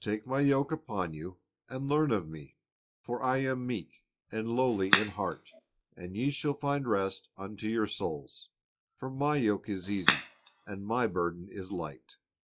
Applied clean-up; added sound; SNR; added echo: classical method log-MMSE.